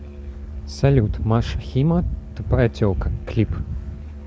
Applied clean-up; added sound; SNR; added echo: none; Musical instrument; 14 dB; none.